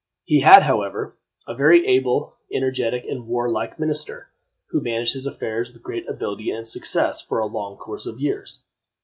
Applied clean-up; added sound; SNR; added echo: none; none; none; none.